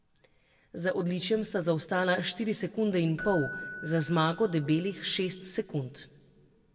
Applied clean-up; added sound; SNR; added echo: none; Keyboard (musical); 17 dB; reverberation time 1.0 s.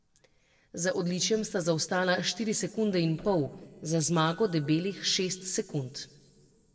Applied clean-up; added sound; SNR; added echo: neural separator model SepFormer DNS4.